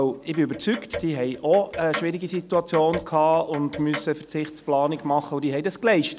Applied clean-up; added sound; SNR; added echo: none; Clock; 13 dB; none.